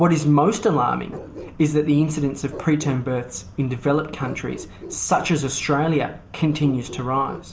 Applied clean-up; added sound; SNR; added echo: none; Bark; 20 dB; none.